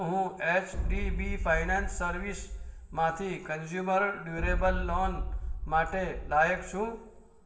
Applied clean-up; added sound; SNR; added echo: none; Boom; 3 dB; reverberation time 1.0 s.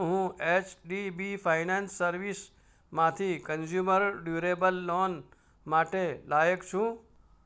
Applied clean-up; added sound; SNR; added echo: none; none; none; none.